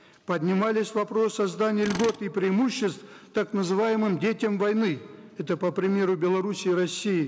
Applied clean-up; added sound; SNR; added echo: none; Tools; 18 dB; none.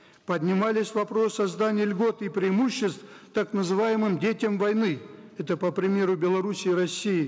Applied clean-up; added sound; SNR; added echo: none; none; none; none.